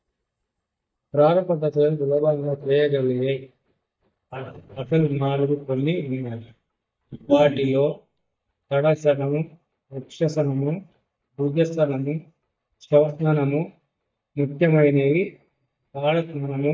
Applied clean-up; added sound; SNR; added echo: neural mask model DeepFilterNet 3.